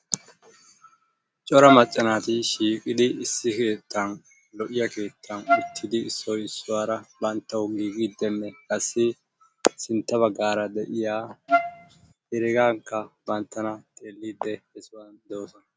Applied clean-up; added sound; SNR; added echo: none; Wind instrument, woodwind instrument; 0 dB; none.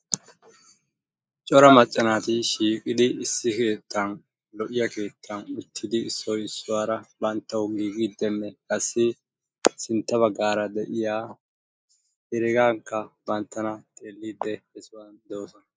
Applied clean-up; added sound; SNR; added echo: neural mask model Resemble Enhance denoiser.